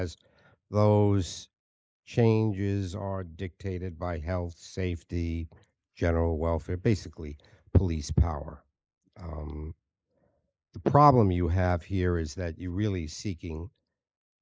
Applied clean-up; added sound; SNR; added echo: neural mask model Resemble Enhance denoiser.